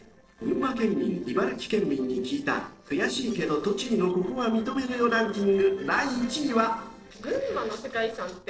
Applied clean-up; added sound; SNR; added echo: neural separator model SepFormer DNS4.